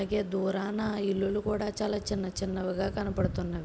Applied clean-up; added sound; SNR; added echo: none; none; none; none.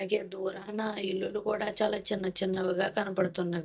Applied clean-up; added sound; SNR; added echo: neural mask model DeepFilterNet 3.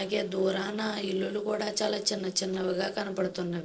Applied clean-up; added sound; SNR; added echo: neural separator model SepFormer DNS4.